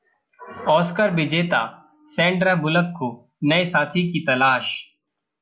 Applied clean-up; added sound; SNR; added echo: none; none; none; none.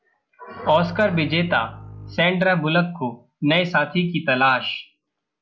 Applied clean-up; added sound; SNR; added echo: none; Bowed string instrument; 17 dB; none.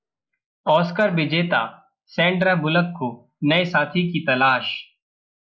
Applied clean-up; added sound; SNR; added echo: neural mask model Resemble Enhance denoiser.